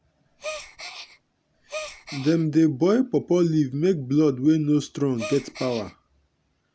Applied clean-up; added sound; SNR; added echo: none; Gasp; 14 dB; none.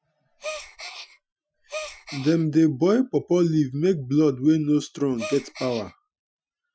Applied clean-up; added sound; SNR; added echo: classical method Wiener filter.